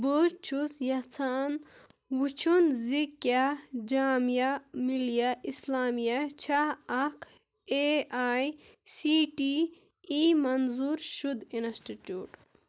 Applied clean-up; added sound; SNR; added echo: none; none; none; none.